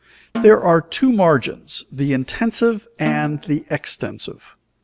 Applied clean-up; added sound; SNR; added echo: none; Snare drum; 13 dB; none.